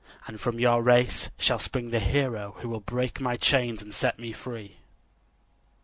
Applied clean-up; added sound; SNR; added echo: none; none; none; none.